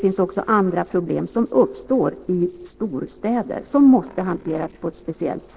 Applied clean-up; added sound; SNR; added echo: neural separator model SepFormer DNS4.